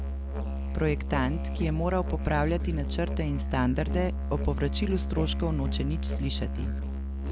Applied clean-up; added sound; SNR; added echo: none; Musical instrument; 0 dB; none.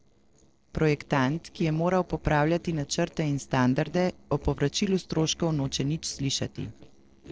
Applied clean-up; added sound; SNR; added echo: neural separator model SepFormer DNS4.